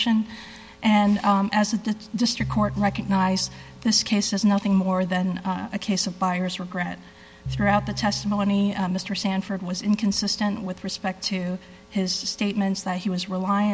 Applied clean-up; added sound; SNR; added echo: none; Piano; 14 dB; none.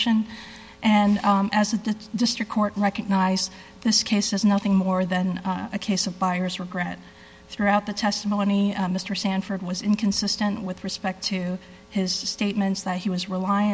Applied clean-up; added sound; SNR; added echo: none; none; none; none.